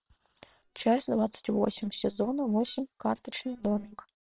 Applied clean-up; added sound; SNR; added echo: neural separator model SepFormer WHAM!.